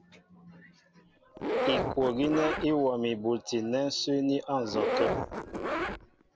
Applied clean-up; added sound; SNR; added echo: none; Zipper (clothing); 2 dB; none.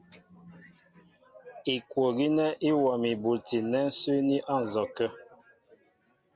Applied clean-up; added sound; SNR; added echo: none; none; none; none.